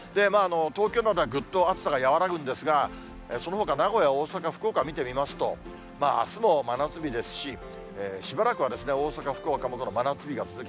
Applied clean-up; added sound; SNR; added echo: none; none; none; none.